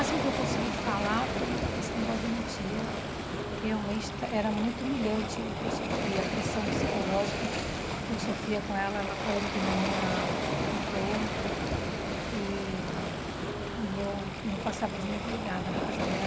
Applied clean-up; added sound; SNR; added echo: none; Waves, surf; -2 dB; none.